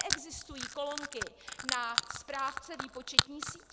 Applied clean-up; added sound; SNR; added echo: none; Crushing; -4 dB; none.